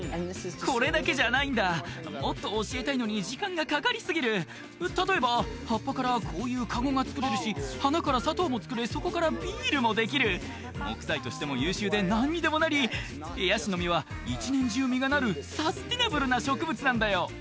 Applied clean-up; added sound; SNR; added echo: none; none; none; none.